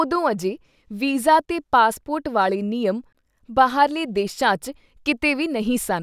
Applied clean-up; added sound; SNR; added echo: none; none; none; none.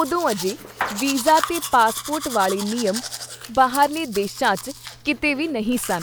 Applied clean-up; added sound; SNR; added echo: none; Domestic sounds, home sounds; 10 dB; none.